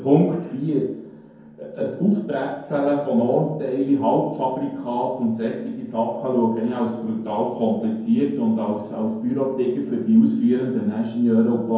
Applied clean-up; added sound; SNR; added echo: none; none; none; reverberation time 0.9 s.